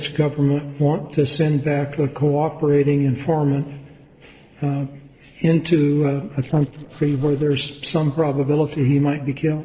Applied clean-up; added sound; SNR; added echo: neural separator model SepFormer DNS4.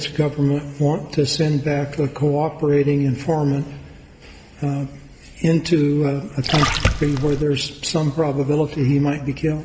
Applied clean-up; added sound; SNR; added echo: none; Splash, splatter; 1 dB; reverberation time 1.3 s.